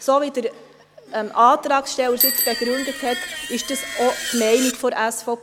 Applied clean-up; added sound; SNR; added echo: none; Bicycle bell + Screech; 6 dB; none.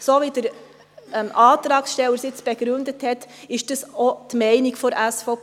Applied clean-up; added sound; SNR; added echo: none; none; none; none.